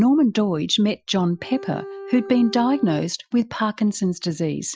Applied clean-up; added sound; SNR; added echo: classical method Wiener filter.